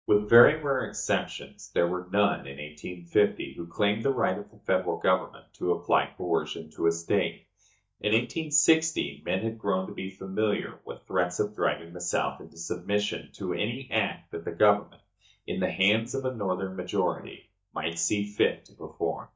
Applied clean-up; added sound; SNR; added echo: neural mask model DeepFilterNet 3.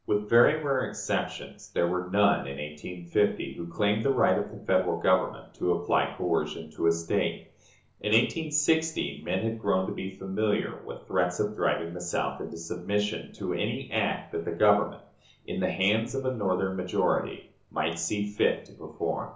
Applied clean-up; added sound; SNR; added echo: neural separator model SepFormer DNS4.